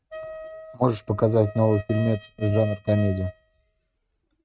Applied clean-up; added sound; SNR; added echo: neural mask model RNNoise.